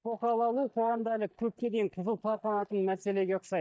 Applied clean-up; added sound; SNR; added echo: neural mask model DeepFilterNet 3.